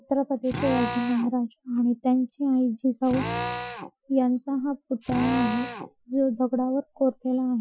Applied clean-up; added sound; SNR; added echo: classical method Wiener filter.